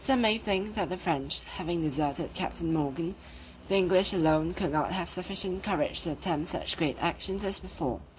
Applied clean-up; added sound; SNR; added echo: none; none; none; none.